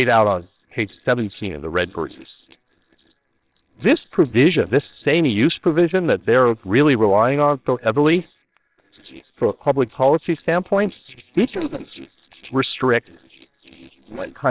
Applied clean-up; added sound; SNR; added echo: neural separator model SepFormer WHAMR!.